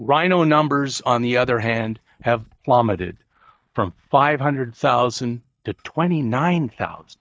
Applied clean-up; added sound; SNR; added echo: neural mask model DeepFilterNet 3.